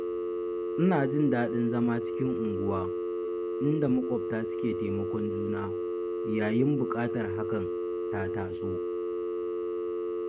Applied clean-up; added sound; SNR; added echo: neural mask model RNNoise.